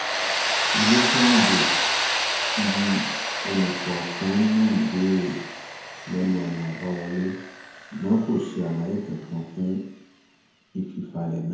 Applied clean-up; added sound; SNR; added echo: none; Tools; 2 dB; reverberation time 0.9 s.